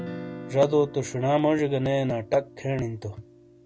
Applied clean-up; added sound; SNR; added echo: none; Guitar; 15 dB; none.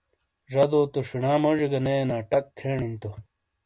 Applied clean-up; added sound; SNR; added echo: none; none; none; none.